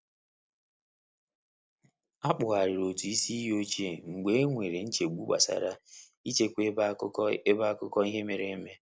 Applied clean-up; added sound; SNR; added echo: none; none; none; none.